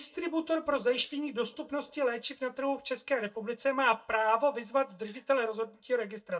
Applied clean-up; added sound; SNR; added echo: neural mask model DeepFilterNet 3.